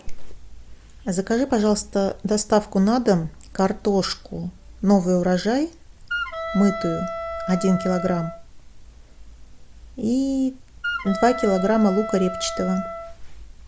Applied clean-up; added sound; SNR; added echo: none; Wind instrument, woodwind instrument; 8 dB; none.